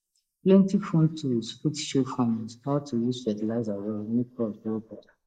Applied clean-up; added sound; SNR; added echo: neural mask model Resemble Enhance denoiser.